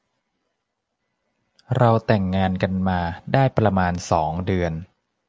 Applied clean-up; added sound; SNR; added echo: none; none; none; none.